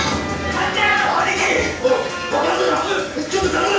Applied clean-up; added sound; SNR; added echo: none; none; none; reverberation time 0.5 s.